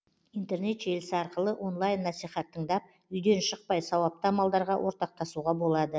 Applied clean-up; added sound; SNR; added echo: none; none; none; none.